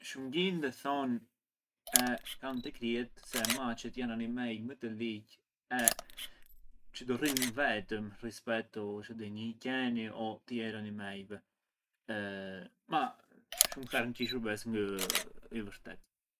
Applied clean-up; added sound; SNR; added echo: neural mask model Resemble Enhance denoiser.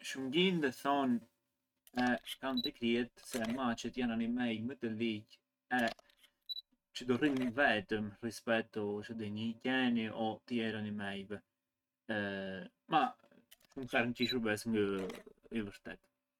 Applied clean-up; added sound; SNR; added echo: neural mask model RNNoise.